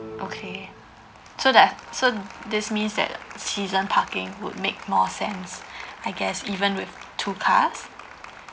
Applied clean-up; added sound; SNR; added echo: none; Applause; 17 dB; none.